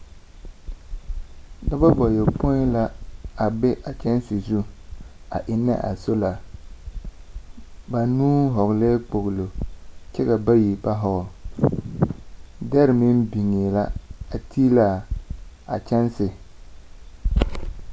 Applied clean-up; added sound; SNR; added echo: none; Wind; 1 dB; none.